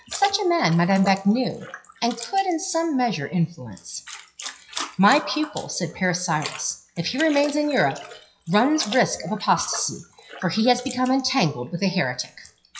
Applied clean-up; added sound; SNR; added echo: classical method WPE with log-MMSE.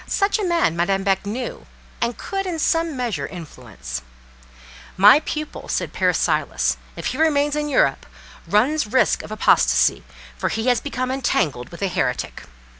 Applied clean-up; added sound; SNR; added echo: none; none; none; none.